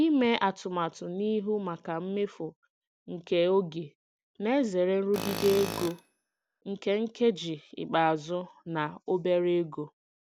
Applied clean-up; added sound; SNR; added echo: none; Tools; 8 dB; none.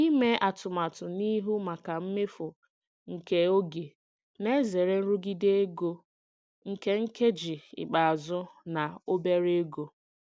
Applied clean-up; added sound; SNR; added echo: none; none; none; none.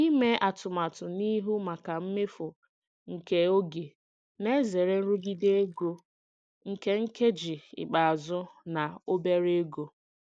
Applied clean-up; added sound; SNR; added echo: neural mask model Resemble Enhance denoiser.